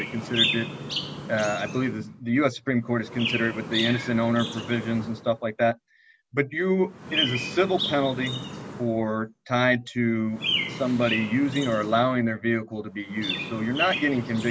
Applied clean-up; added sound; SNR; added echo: none; Chirp, tweet; 7 dB; none.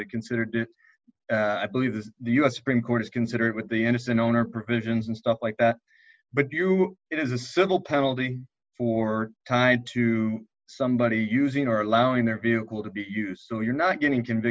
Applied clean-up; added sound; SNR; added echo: none; none; none; none.